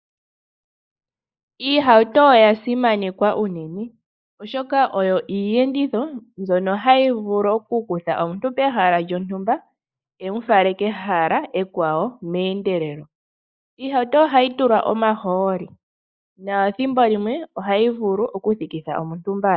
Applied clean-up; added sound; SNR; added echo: neural mask model Resemble Enhance denoiser.